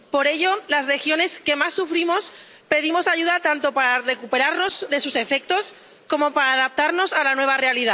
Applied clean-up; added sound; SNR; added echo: none; none; none; none.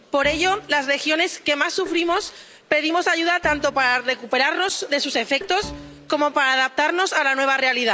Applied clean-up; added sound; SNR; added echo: none; Bowed string instrument + Tap; 19 dB; none.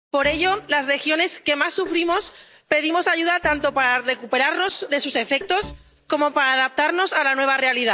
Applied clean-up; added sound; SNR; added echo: neural mask model DeepFilterNet 3.